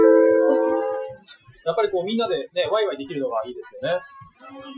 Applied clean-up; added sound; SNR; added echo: classical method Wiener filter.